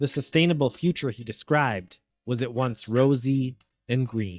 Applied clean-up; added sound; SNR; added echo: neural mask model DeepFilterNet 3.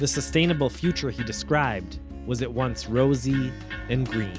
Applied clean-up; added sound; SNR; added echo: none; Electric guitar; 17 dB; none.